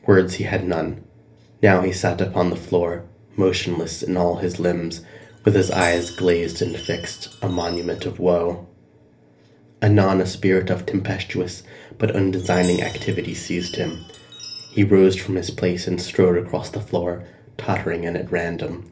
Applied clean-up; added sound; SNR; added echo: none; Chime; 17 dB; reverberation time 0.3 s.